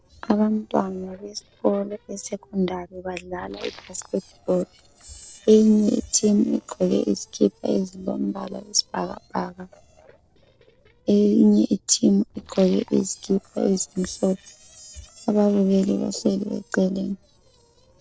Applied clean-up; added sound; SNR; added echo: neural separator model SepFormer DNS4.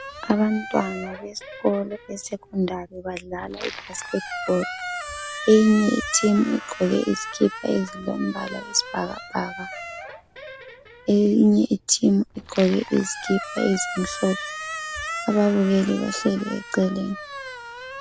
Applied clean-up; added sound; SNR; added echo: none; Squeak; 12 dB; none.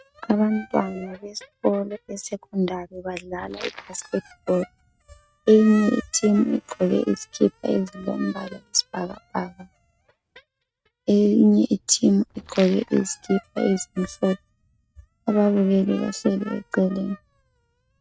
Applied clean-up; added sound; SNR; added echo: neural mask model RNNoise.